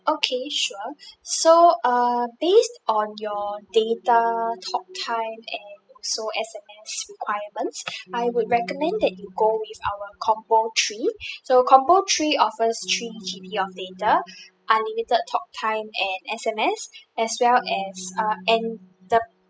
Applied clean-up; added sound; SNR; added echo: classical method spectral subtraction.